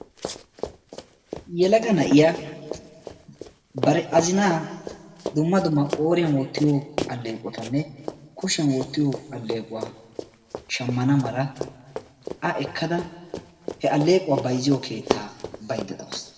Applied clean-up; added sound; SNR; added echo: none; Run; 11 dB; reverberation time 1.4 s.